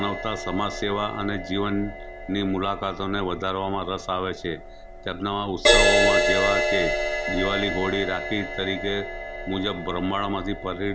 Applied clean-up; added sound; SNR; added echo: none; Crash cymbal; -1 dB; none.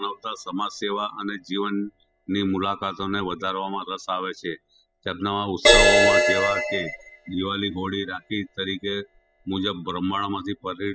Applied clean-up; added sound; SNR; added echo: classical method spectral subtraction.